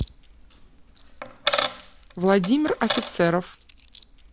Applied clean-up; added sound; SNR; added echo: none; Coin (dropping); 4 dB; none.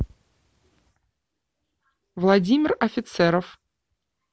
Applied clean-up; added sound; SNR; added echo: none; none; none; none.